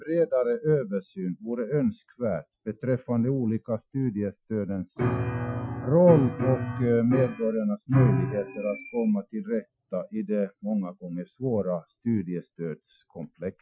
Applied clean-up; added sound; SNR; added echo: classical method Wiener filter.